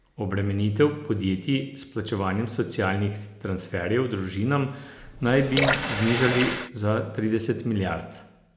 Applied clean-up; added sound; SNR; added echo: none; Water tap, faucet / Water; 1 dB; none.